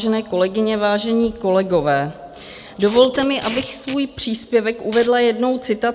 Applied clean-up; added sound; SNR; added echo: none; Packing tape, duct tape; 16 dB; none.